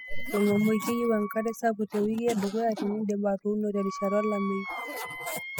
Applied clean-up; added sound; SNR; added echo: classical method spectral subtraction.